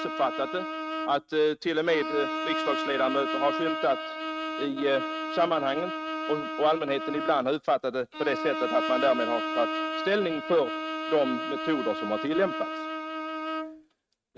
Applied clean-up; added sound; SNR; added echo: neural mask model RNNoise.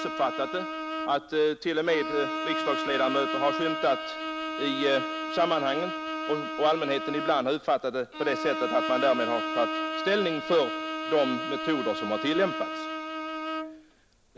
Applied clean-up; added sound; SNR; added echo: none; Bowed string instrument; 4 dB; none.